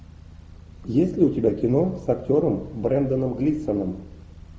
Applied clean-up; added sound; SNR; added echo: none; none; none; none.